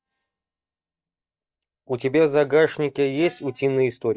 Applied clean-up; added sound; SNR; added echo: neural mask model DeepFilterNet 3.